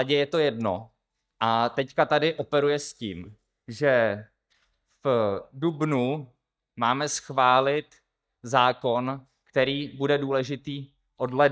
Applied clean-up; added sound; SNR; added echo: neural mask model DeepFilterNet 3.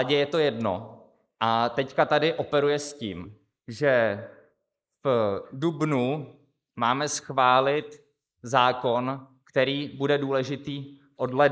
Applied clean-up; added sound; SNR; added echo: neural mask model Resemble Enhance denoiser.